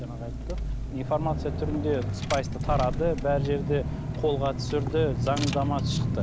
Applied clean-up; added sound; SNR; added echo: none; Engine / Car; 0 dB; none.